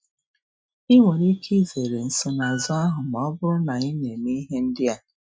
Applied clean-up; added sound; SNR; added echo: classical method Wiener filter.